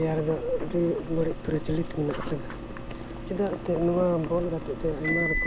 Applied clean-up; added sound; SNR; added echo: none; Boiling + Microwave oven; 5 dB; none.